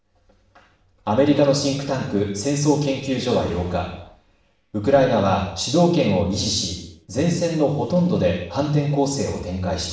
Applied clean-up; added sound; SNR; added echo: none; none; none; reverberation time 0.6 s.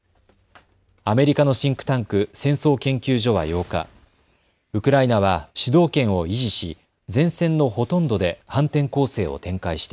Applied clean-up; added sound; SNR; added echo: none; none; none; none.